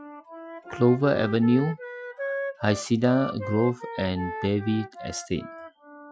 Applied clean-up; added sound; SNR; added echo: classical method Wiener filter.